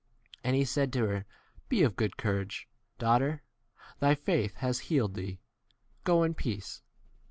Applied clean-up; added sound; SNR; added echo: none; none; none; none.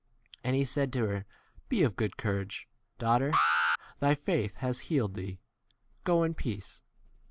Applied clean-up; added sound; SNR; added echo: none; Alarm; 0 dB; none.